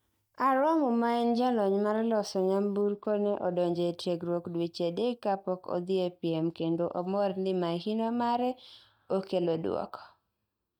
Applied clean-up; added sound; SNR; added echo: neural mask model DeepFilterNet 3.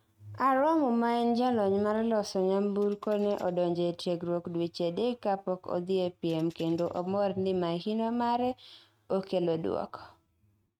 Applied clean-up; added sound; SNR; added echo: neural mask model RNNoise.